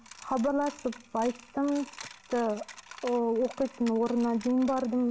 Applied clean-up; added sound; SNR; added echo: none; Coin (dropping); 19 dB; none.